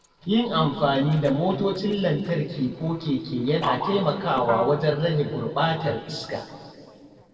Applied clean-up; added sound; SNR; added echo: neural separator model SepFormer DNS4.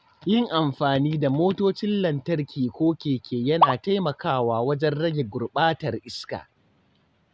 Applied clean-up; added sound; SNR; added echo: none; none; none; none.